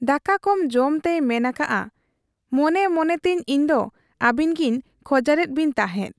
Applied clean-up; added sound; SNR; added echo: none; none; none; none.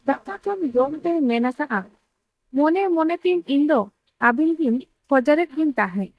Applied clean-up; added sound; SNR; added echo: neural mask model DeepFilterNet 3.